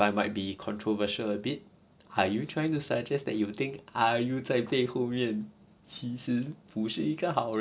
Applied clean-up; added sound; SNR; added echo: none; none; none; none.